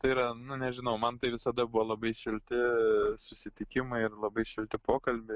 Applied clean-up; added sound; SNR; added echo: none; none; none; none.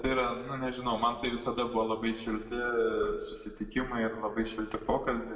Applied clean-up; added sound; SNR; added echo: none; none; none; reverberation time 1.3 s.